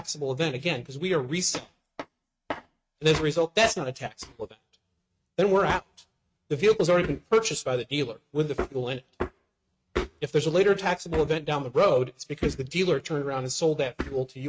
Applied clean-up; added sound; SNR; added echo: neural mask model RNNoise.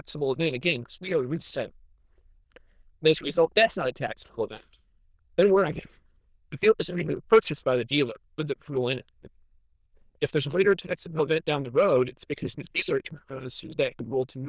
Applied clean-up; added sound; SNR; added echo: neural diffusion model UNIVERSE++.